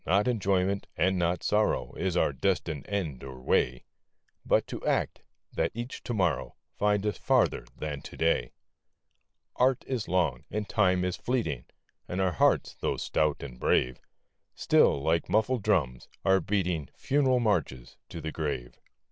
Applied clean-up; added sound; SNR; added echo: none; none; none; none.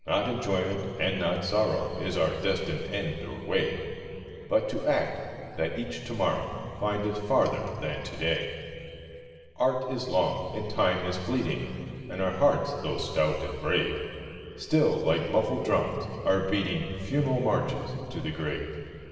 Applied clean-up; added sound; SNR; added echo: none; none; none; reverberation time 2.7 s.